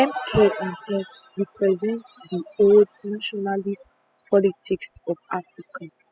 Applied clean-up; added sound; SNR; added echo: classical method spectral subtraction.